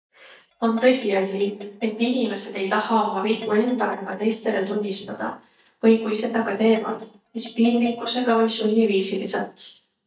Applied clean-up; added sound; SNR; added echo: neural mask model DeepFilterNet 3.